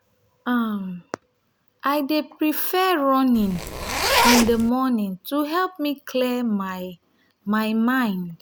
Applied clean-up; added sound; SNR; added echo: none; Zipper (clothing); -1 dB; none.